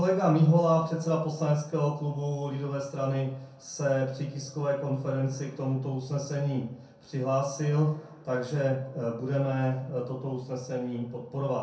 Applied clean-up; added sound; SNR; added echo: none; none; none; reverberation time 0.5 s.